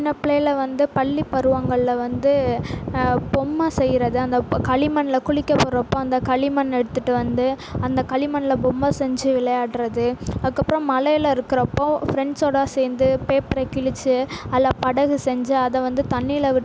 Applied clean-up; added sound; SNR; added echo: none; none; none; none.